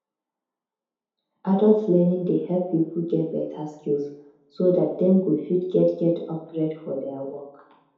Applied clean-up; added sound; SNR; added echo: none; none; none; reverberation time 0.8 s.